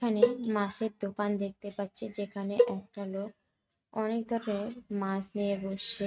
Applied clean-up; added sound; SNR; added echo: neural mask model RNNoise.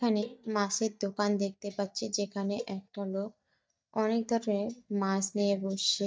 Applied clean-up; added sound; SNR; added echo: neural mask model DeepFilterNet 3.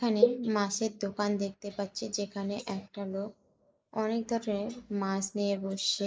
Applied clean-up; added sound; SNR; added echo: neural mask model Resemble Enhance denoiser.